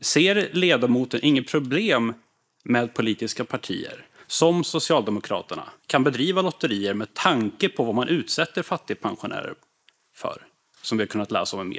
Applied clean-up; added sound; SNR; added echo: neural mask model Resemble Enhance denoiser.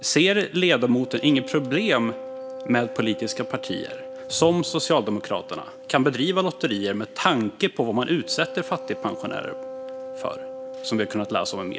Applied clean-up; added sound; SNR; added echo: none; Wind instrument, woodwind instrument; 13 dB; none.